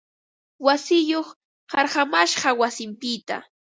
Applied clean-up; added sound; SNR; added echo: none; none; none; none.